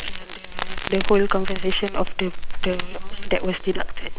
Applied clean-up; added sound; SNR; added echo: neural separator model SepFormer WHAM!.